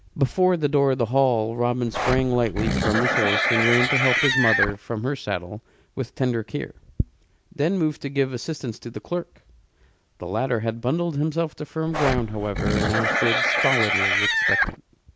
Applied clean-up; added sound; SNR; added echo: none; Livestock, farm animals, working animals; -2 dB; none.